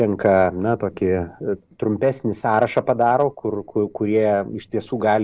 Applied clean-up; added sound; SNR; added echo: neural separator model SepFormer DNS4.